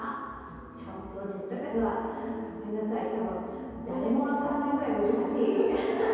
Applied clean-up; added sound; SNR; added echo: none; none; none; reverberation time 2.2 s.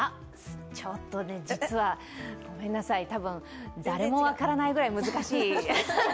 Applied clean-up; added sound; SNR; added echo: none; none; none; none.